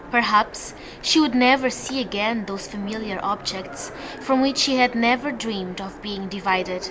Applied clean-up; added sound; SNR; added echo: none; Train; 15 dB; none.